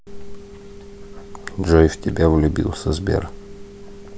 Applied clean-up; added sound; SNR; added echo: none; none; none; none.